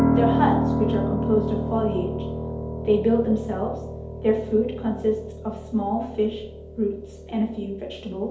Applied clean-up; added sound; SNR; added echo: none; Piano; 2 dB; reverberation time 2.2 s.